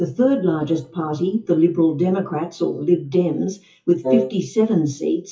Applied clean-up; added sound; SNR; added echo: classical method WPE with log-MMSE.